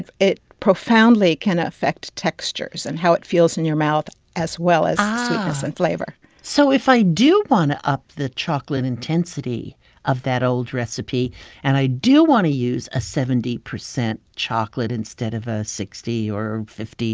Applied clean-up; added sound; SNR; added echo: none; none; none; none.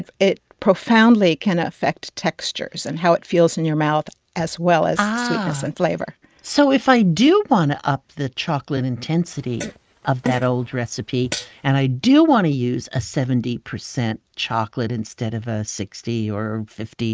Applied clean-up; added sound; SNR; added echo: neural mask model RNNoise.